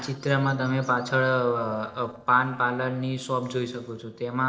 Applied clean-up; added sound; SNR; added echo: neural separator model SepFormer DNS4.